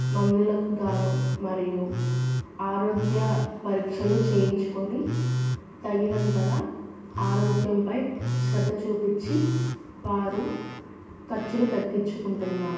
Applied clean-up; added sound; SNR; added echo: none; Telephone; 2 dB; reverberation time 1.2 s.